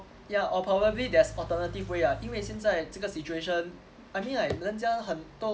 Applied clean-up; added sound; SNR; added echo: none; Engine / Car; 14 dB; none.